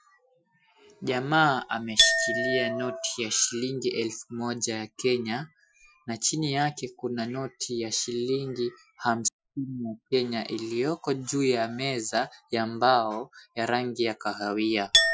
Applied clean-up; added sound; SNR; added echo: classical method Wiener filter.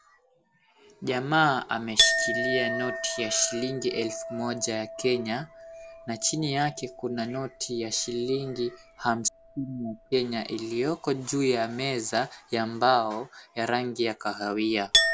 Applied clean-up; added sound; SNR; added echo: none; Chink, clink; 5 dB; none.